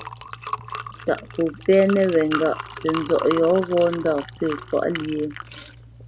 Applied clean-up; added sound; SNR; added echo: none; Liquid; 11 dB; none.